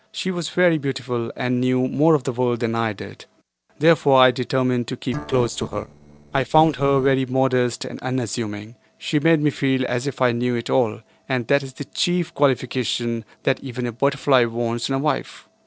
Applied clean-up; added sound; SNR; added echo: neural separator model SepFormer DNS4.